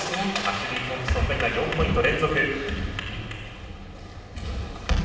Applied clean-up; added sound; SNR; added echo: none; none; none; reverberation time 1.2 s.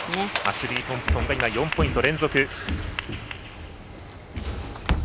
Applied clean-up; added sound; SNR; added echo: none; none; none; none.